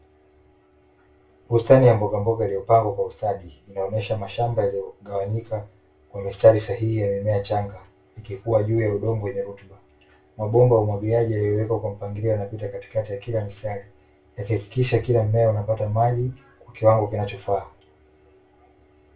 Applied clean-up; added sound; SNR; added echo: none; none; none; reverberation time 0.3 s.